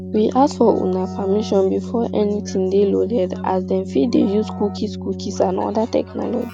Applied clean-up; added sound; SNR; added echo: none; Keyboard (musical); 10 dB; none.